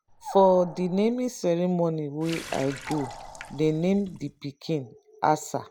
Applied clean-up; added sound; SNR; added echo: none; Animal + Water tap, faucet; 15 dB; none.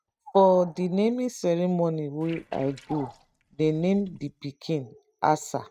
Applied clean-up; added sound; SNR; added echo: neural mask model RNNoise.